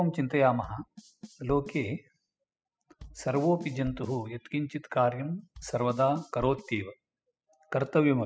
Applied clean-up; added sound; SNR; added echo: classical method spectral subtraction.